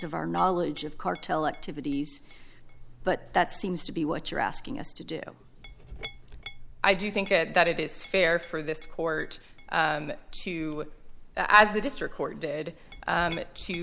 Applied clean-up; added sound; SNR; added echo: none; Chink, clink; 12 dB; none.